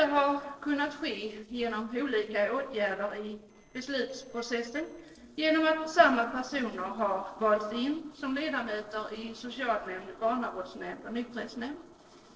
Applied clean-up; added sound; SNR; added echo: neural separator model SepFormer DNS4.